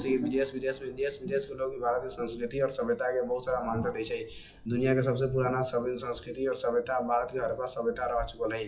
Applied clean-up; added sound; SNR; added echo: classical method WPE with log-MMSE.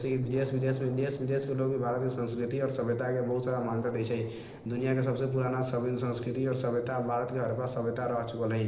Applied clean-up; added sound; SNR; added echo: neural separator model SepFormer DNS4.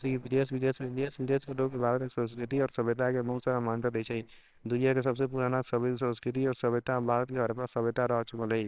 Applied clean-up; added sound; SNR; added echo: neural separator model SepFormer WHAMR!.